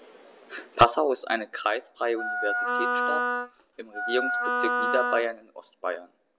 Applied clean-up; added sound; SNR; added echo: none; Wind instrument, woodwind instrument; -1 dB; none.